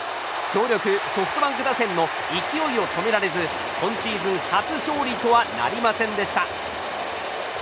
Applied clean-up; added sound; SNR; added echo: none; Tools; 14 dB; none.